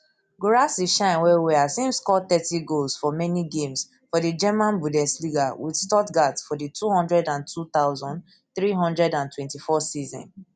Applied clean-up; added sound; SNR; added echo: none; none; none; none.